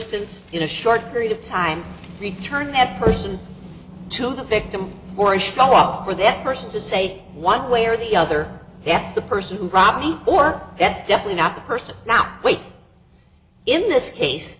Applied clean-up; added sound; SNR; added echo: none; none; none; none.